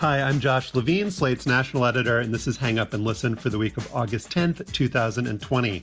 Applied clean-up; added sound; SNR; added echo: none; none; none; none.